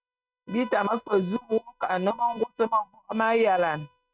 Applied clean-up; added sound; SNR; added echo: neural mask model RNNoise.